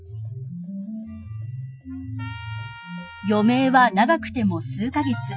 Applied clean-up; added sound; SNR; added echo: classical method Wiener filter.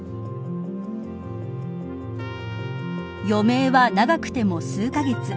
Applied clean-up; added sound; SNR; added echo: none; Trumpet; 20 dB; none.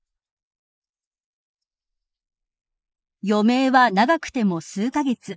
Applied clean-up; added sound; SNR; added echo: neural mask model Resemble Enhance denoiser.